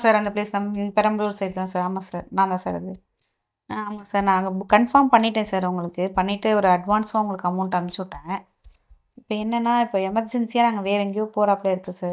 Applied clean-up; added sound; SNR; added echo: neural mask model DeepFilterNet 3.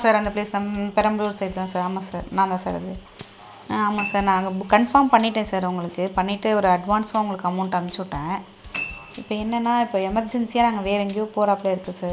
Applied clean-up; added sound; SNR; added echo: none; Piano + Drum kit; 18 dB; none.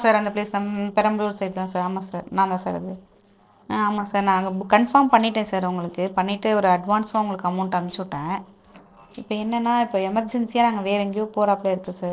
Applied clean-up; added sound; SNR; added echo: neural separator model SepFormer DNS4.